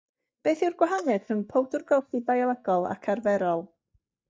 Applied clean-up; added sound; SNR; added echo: neural mask model DeepFilterNet 3.